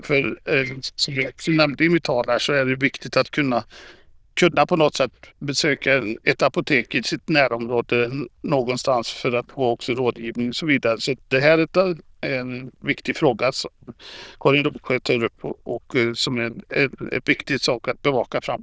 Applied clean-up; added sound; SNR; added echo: neural diffusion model UNIVERSE++.